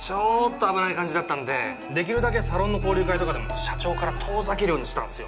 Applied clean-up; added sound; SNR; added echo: none; none; none; none.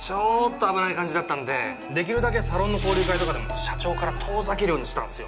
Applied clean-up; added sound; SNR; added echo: none; Fireworks; 14 dB; none.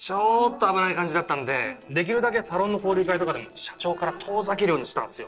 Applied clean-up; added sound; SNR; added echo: neural separator model SepFormer DNS4.